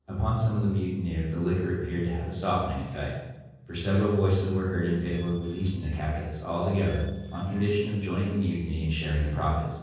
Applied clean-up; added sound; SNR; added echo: neural separator model SepFormer DNS4.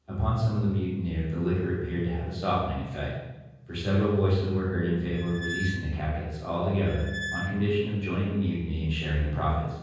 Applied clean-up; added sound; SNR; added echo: none; Squeak; 10 dB; reverberation time 1.3 s.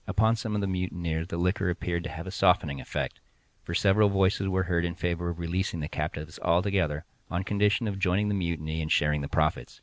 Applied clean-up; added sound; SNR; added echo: none; none; none; none.